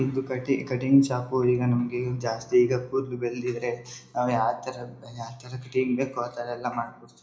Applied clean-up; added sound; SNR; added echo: none; none; none; reverberation time 0.4 s.